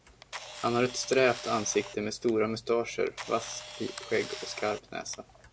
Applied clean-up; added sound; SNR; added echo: none; Camera; 14 dB; none.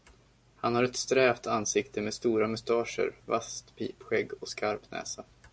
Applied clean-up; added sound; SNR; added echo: none; none; none; none.